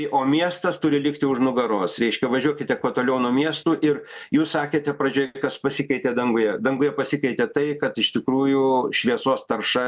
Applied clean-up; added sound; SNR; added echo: none; none; none; none.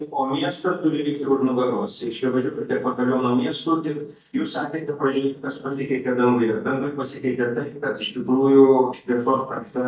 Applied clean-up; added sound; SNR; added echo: neural mask model DeepFilterNet 3.